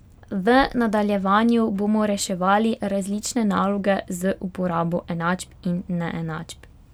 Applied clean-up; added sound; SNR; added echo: none; none; none; none.